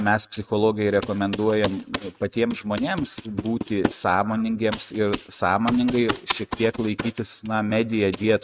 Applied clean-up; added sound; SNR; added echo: neural mask model RNNoise.